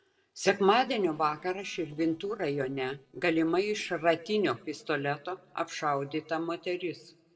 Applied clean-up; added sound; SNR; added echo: neural separator model SepFormer DNS4.